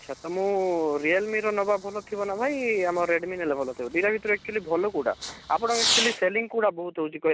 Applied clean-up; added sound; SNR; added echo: none; Fireworks; 9 dB; none.